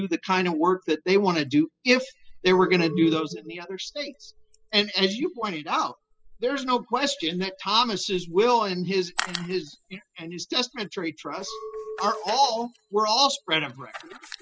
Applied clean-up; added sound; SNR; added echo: classical method spectral subtraction.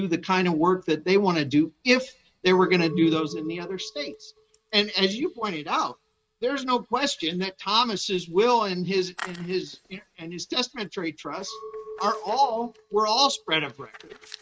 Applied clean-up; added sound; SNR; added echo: neural mask model RNNoise.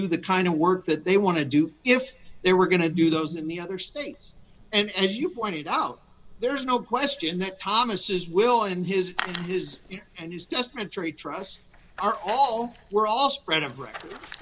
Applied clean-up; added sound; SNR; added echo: none; none; none; none.